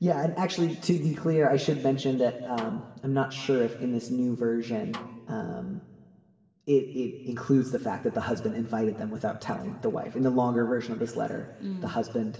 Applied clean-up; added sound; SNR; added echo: none; Snare drum; 20 dB; reverberation time 1.8 s.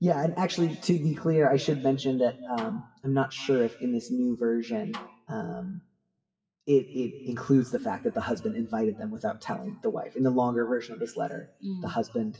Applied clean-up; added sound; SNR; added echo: classical method WPE with log-MMSE.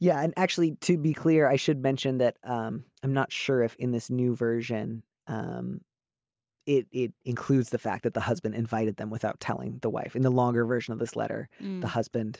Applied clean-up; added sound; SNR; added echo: none; none; none; none.